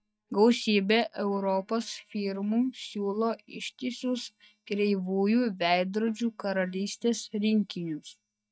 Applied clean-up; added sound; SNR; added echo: neural mask model DeepFilterNet 3.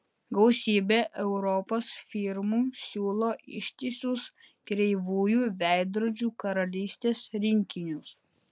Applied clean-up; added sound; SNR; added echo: none; none; none; none.